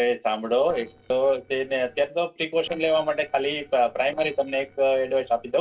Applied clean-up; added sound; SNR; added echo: neural separator model SepFormer DNS4.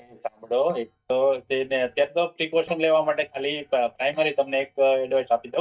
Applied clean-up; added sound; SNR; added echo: neural mask model DeepFilterNet 3.